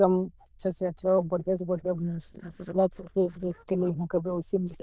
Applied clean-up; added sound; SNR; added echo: neural diffusion model UNIVERSE++.